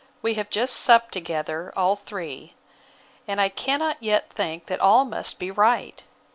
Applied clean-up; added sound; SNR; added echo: none; none; none; none.